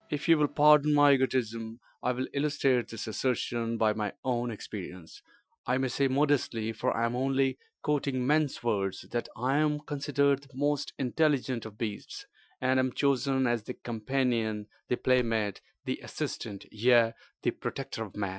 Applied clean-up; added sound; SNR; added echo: classical method Wiener filter.